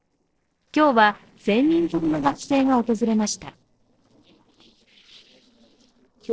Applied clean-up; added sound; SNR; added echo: neural separator model SepFormer DNS4.